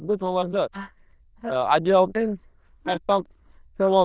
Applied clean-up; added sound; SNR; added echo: neural diffusion model UNIVERSE++.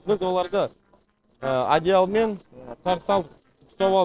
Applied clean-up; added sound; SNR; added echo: neural separator model SepFormer DNS4.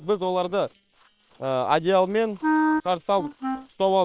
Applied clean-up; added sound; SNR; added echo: neural separator model SepFormer WHAM!.